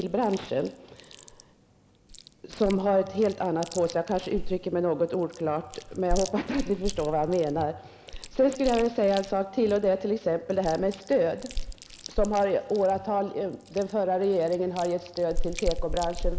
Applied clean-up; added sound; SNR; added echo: none; Chewing, mastication; 8 dB; none.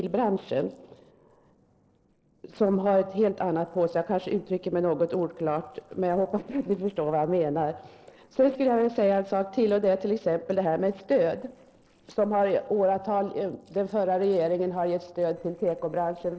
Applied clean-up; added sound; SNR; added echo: neural separator model SepFormer DNS4.